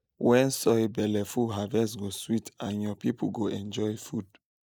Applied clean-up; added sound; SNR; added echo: neural mask model Resemble Enhance denoiser.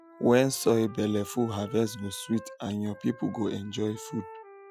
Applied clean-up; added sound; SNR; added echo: classical method Wiener filter.